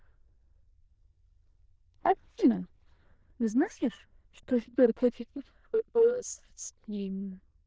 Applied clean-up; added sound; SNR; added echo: neural diffusion model UNIVERSE++.